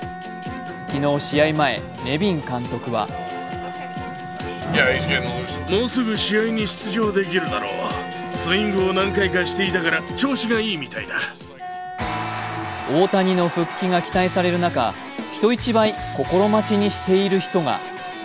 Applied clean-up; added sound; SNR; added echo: none; Wind instrument, woodwind instrument; 14 dB; none.